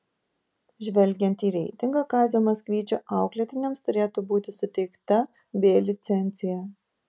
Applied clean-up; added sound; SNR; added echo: none; none; none; none.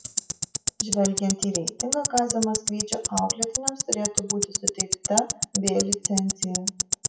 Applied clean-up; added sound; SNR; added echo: classical method WPE with log-MMSE.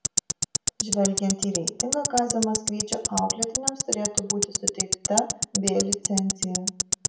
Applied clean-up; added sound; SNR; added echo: none; Tick-tock; -1 dB; reverberation time 0.5 s.